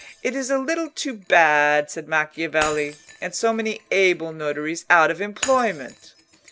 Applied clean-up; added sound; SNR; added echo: none; Shatter; 17 dB; none.